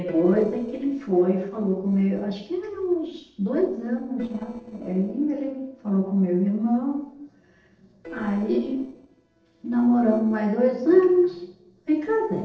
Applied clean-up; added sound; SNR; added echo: neural separator model SepFormer DNS4.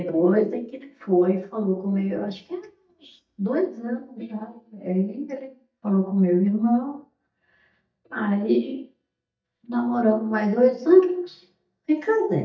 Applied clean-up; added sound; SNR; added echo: neural mask model DeepFilterNet 3.